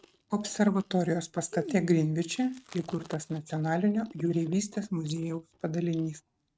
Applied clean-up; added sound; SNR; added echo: neural mask model RNNoise.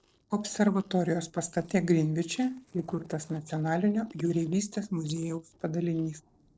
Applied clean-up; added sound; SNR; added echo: neural separator model SepFormer DNS4.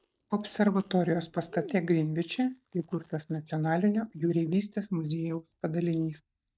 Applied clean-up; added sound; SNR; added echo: neural mask model DeepFilterNet 3.